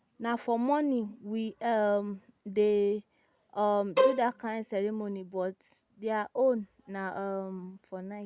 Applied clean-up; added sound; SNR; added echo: none; Bowed string instrument; -2 dB; none.